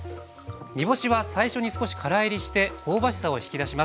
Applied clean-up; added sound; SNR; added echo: none; none; none; none.